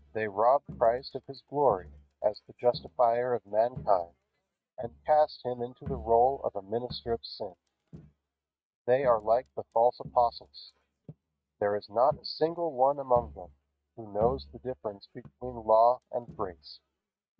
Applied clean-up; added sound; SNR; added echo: neural mask model RNNoise.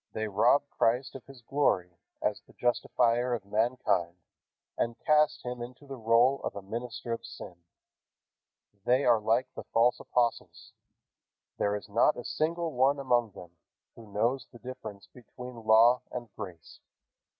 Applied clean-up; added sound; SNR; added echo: none; none; none; none.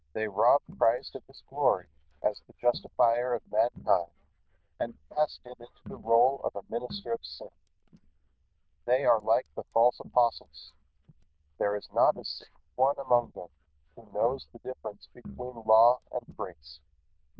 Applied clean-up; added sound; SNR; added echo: neural diffusion model UNIVERSE++.